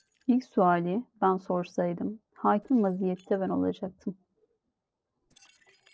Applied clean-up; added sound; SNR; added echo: neural separator model SepFormer DNS4.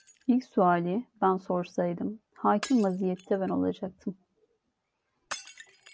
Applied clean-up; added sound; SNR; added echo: none; Shatter; 20 dB; none.